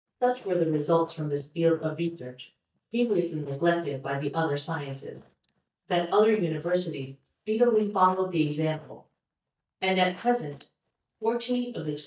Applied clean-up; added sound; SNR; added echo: neural mask model DeepFilterNet 3.